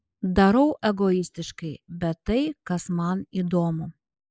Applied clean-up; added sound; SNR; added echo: neural mask model Resemble Enhance denoiser.